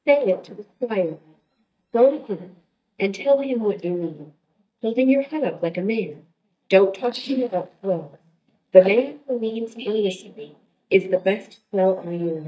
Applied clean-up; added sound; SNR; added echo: neural mask model DeepFilterNet 3.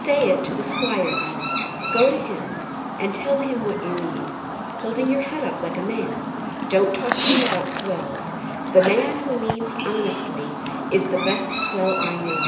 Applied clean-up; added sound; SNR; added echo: none; Chirp, tweet; 1 dB; reverberation time 0.9 s.